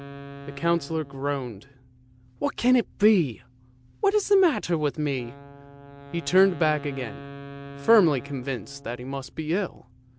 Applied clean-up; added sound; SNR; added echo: none; Wind instrument, woodwind instrument; 17 dB; none.